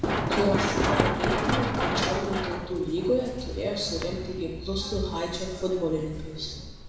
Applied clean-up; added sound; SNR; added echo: none; Run; 0 dB; reverberation time 1.0 s.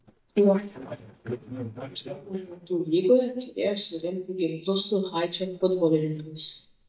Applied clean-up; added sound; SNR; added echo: neural mask model DeepFilterNet 3.